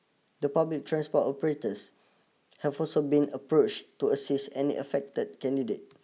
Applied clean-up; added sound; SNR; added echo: none; none; none; none.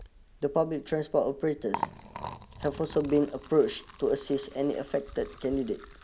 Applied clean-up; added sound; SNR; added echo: none; Liquid; 13 dB; none.